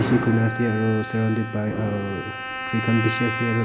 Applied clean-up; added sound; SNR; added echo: none; Bowed string instrument; 8 dB; none.